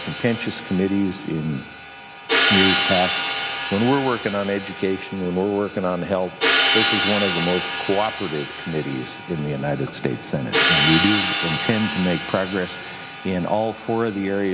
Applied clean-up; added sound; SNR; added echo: none; Hi-hat; 2 dB; none.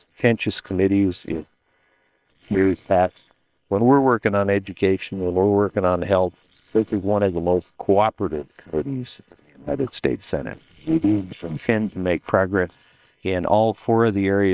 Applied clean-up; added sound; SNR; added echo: neural separator model SepFormer WHAM!.